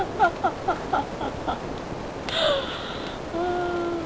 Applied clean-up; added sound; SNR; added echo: none; Rain; 5 dB; none.